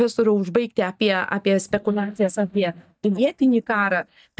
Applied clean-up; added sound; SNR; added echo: neural mask model DeepFilterNet 3.